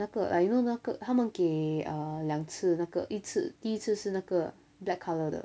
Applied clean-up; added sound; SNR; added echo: none; none; none; none.